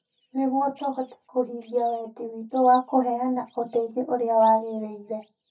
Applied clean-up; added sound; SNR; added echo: neural mask model DeepFilterNet 3.